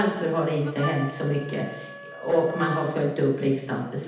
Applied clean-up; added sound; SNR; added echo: none; Harmonica; 13 dB; reverberation time 0.8 s.